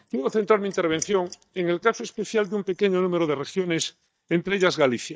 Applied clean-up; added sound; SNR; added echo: neural mask model DeepFilterNet 3.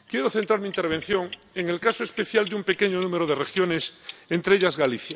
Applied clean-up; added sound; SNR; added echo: none; Clock; 8 dB; none.